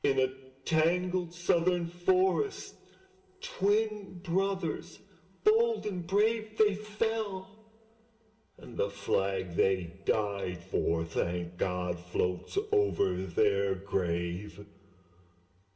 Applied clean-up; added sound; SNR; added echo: none; none; none; reverberation time 2.0 s.